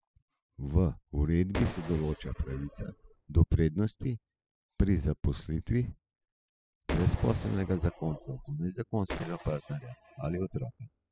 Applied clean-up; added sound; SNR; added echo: classical method spectral subtraction.